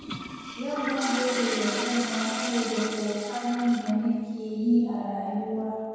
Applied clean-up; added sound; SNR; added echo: none; Toilet flush; 7 dB; reverberation time 1.9 s.